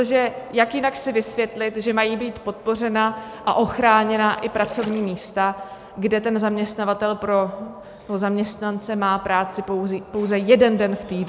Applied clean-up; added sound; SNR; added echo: none; Splash, splatter; 16 dB; none.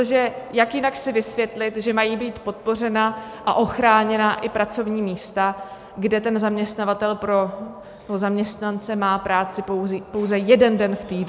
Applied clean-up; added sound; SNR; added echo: none; none; none; none.